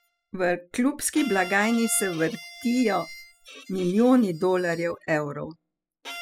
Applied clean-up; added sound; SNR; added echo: classical method spectral subtraction.